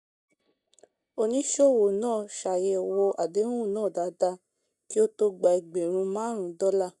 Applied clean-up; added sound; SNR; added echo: neural mask model DeepFilterNet 3.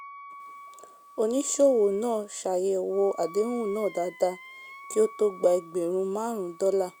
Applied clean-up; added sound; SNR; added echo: none; Wind instrument, woodwind instrument; 20 dB; none.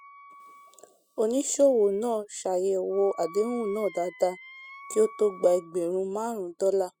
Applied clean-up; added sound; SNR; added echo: classical method spectral subtraction.